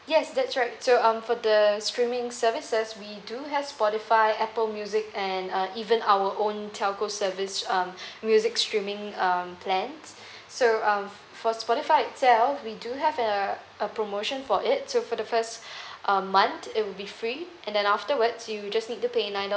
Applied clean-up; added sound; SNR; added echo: none; none; none; none.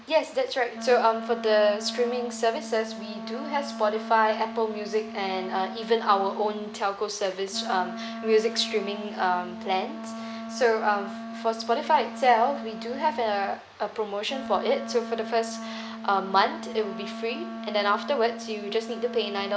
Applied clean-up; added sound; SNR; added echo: none; Wind instrument, woodwind instrument; 10 dB; none.